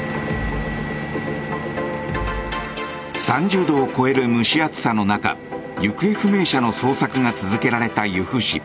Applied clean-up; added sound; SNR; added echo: none; Bass drum; 12 dB; none.